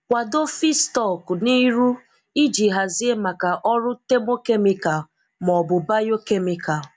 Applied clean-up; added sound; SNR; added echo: none; none; none; none.